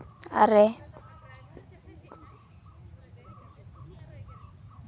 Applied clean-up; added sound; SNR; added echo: none; none; none; none.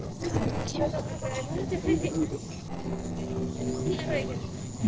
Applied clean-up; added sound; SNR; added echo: neural separator model SepFormer DNS4.